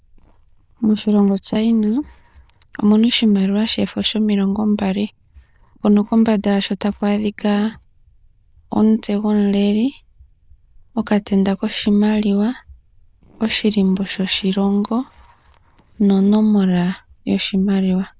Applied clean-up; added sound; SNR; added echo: neural diffusion model UNIVERSE++.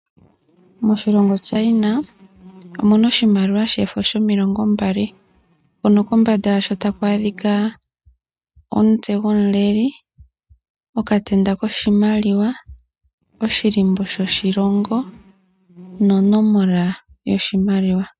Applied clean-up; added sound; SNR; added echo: neural mask model RNNoise.